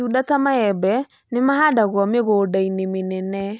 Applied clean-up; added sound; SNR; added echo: none; none; none; none.